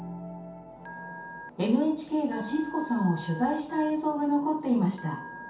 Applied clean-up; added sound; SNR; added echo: none; Telephone; 16 dB; reverberation time 0.6 s.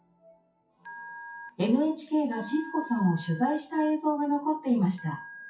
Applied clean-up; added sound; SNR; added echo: classical method WPE with log-MMSE.